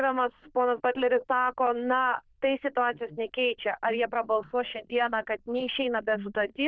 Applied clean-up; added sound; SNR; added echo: neural diffusion model UNIVERSE++.